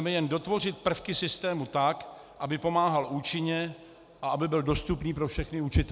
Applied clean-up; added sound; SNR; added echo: none; none; none; none.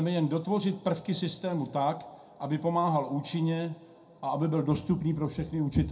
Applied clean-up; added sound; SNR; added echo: none; none; none; reverberation time 0.2 s.